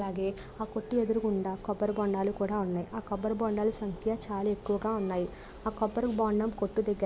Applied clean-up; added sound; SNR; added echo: none; none; none; none.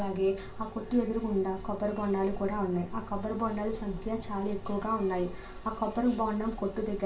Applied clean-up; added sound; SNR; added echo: none; none; none; reverberation time 0.3 s.